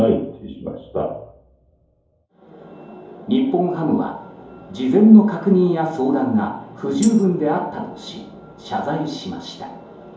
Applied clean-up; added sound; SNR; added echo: none; Tambourine; 19 dB; reverberation time 2.8 s.